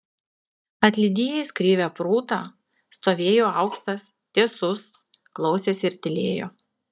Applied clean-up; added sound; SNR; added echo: neural mask model DeepFilterNet 3.